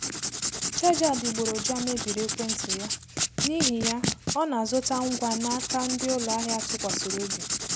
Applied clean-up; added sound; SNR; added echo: none; Writing; -2 dB; none.